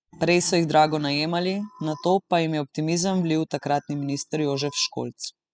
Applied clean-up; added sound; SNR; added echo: classical method spectral subtraction.